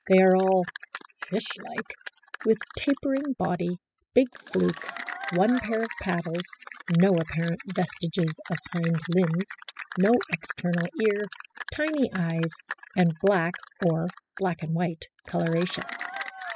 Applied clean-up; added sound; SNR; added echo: classical method spectral subtraction.